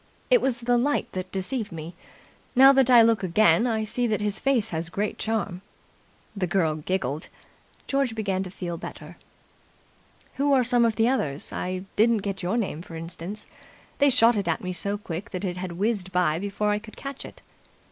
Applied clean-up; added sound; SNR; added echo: none; none; none; none.